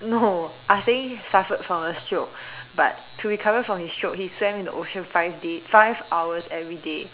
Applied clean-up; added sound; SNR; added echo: none; none; none; none.